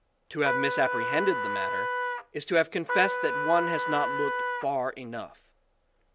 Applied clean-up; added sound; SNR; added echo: none; Trumpet; 0 dB; none.